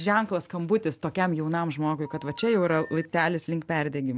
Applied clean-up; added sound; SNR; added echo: none; Telephone; 19 dB; none.